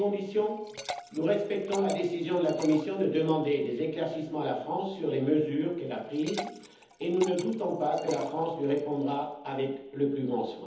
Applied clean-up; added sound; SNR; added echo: none; Liquid; 17 dB; reverberation time 1.3 s.